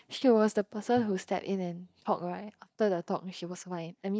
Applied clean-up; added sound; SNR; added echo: neural mask model DeepFilterNet 3.